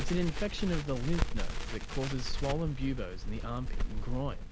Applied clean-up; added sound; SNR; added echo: none; Crackle; -3 dB; none.